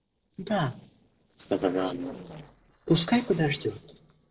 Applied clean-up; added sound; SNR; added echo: neural separator model SepFormer DNS4.